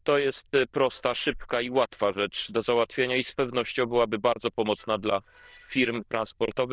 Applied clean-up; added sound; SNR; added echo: neural diffusion model UNIVERSE++.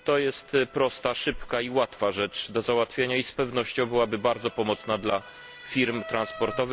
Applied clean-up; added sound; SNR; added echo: none; Motor vehicle (road) / Siren; 19 dB; none.